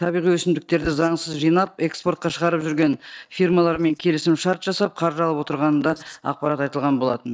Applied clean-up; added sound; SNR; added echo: neural mask model DeepFilterNet 3.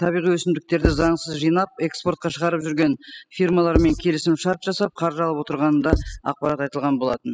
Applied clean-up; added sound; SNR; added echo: classical method spectral subtraction.